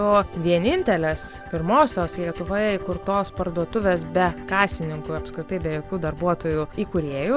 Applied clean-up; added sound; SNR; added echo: none; none; none; none.